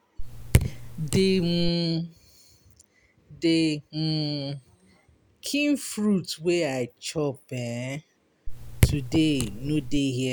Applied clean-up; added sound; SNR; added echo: none; Raindrop / Drip; -1 dB; none.